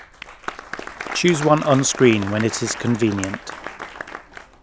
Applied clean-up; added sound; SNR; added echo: none; Applause; 11 dB; none.